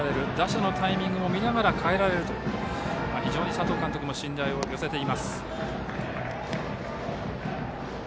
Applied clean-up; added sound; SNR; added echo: none; none; none; none.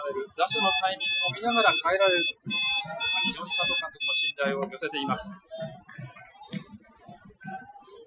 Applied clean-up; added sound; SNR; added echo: classical method Wiener filter.